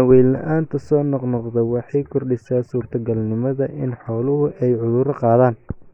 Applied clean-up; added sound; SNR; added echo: neural mask model Resemble Enhance denoiser.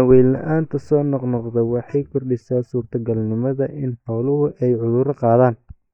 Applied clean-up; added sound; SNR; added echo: neural mask model DeepFilterNet 3.